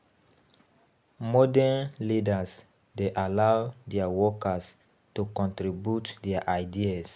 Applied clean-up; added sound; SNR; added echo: none; none; none; none.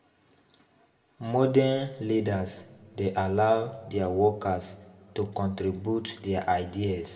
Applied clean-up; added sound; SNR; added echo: none; none; none; reverberation time 1.5 s.